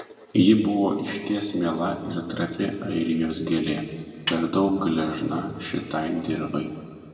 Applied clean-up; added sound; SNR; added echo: none; Snare drum; 10 dB; reverberation time 1.8 s.